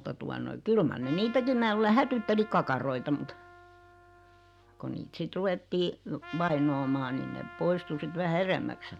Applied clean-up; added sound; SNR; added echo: none; Trumpet; 19 dB; none.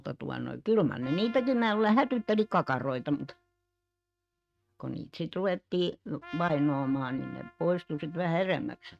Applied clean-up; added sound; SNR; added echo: neural mask model RNNoise.